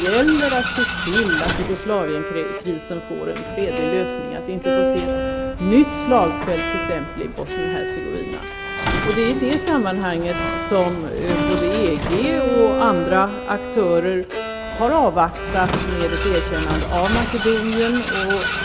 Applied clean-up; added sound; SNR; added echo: none; Vehicle + Bowed string instrument; 3 dB; none.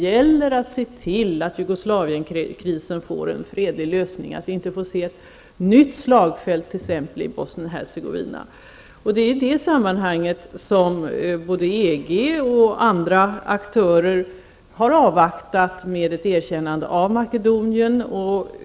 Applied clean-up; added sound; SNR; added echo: none; none; none; none.